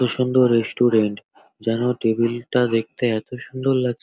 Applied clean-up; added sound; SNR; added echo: none; none; none; none.